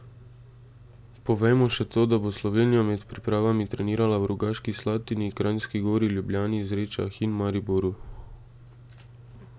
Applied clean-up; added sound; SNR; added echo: none; none; none; none.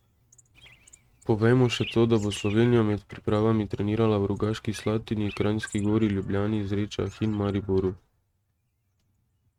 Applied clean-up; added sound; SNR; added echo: neural mask model RNNoise.